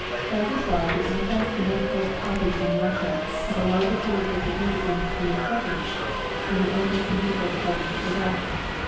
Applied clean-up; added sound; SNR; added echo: none; Subway, metro, underground; 1 dB; reverberation time 0.7 s.